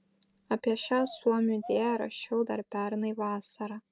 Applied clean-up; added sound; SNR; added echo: none; Bird vocalization, bird call, bird song; 20 dB; none.